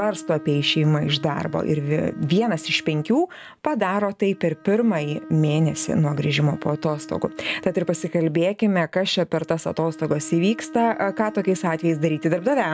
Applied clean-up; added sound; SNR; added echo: none; Bowed string instrument; 17 dB; none.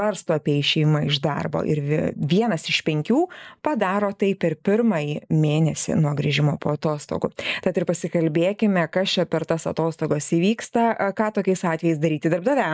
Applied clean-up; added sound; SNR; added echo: neural mask model Resemble Enhance denoiser.